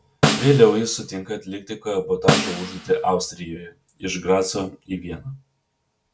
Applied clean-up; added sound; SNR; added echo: none; Snare drum; 3 dB; none.